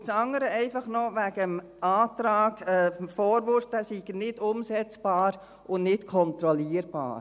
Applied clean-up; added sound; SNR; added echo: none; none; none; none.